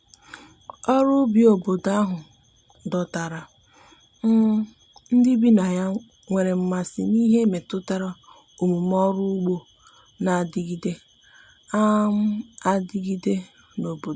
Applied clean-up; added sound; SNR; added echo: none; none; none; none.